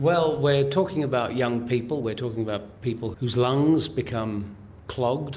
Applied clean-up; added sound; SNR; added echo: none; none; none; none.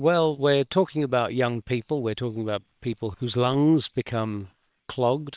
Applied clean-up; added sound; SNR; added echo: neural separator model SepFormer WHAM!.